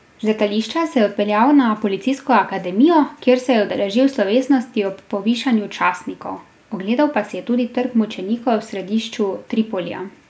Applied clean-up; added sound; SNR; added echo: none; none; none; none.